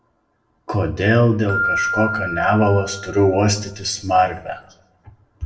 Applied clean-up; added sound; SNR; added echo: none; Keyboard (musical); 9 dB; reverberation time 0.6 s.